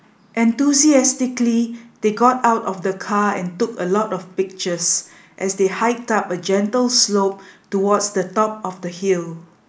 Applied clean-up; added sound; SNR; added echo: none; none; none; none.